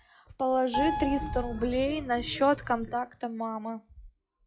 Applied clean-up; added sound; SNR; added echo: classical method log-MMSE.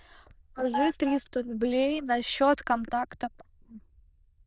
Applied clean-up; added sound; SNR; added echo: neural diffusion model UNIVERSE++.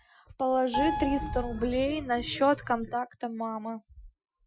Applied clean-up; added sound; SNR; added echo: classical method Wiener filter.